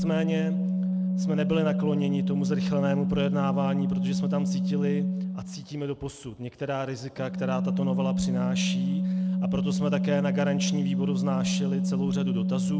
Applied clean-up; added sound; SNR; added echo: none; Organ; -5 dB; none.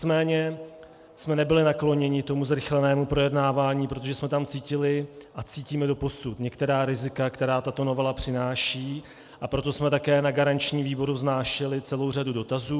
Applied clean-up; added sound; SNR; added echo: none; none; none; none.